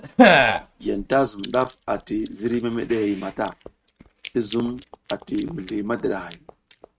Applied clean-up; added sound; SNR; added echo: neural mask model RNNoise.